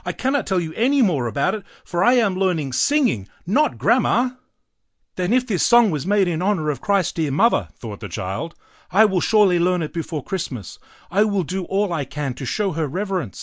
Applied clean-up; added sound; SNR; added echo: none; none; none; none.